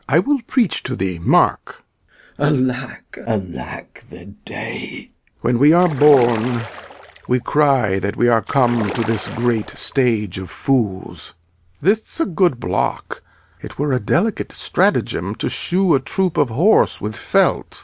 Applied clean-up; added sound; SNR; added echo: none; Splash, splatter; 12 dB; none.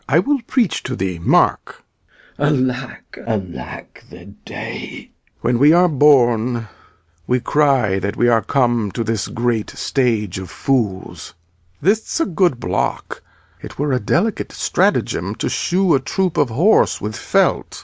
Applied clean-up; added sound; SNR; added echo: none; none; none; none.